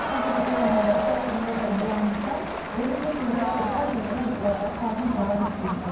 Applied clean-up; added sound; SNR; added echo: none; Crowd; 1 dB; reverberation time 0.9 s.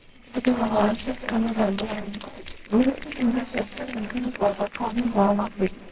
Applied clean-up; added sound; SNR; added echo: neural separator model SepFormer WHAMR!.